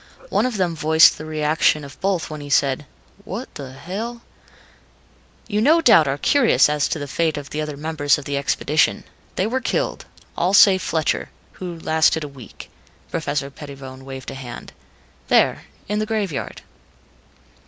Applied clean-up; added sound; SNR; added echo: none; none; none; none.